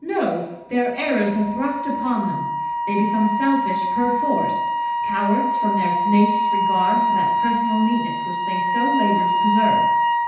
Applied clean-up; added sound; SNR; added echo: none; Wind instrument, woodwind instrument; -2 dB; reverberation time 0.8 s.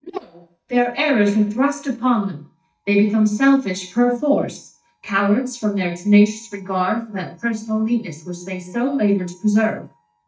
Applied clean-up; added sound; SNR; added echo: neural mask model DeepFilterNet 3.